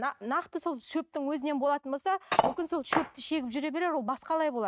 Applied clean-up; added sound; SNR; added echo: neural mask model RNNoise.